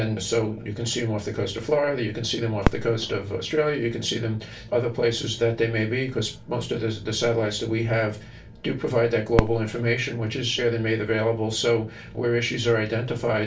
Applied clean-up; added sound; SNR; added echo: none; Fireworks; 11 dB; reverberation time 0.2 s.